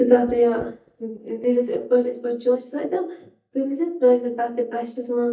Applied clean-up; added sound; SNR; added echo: neural mask model DeepFilterNet 3.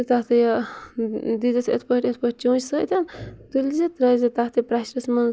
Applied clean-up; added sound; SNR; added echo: none; none; none; none.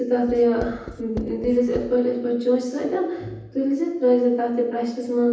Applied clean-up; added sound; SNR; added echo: none; Writing; 15 dB; reverberation time 0.9 s.